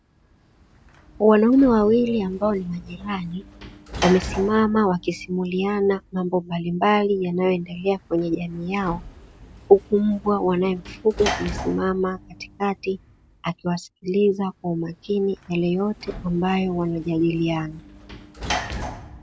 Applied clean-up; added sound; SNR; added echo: none; Sliding door / Slam; 14 dB; none.